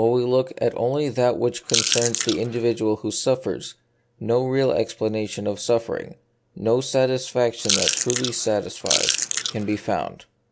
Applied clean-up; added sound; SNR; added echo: none; Chewing, mastication / Crushing; 1 dB; none.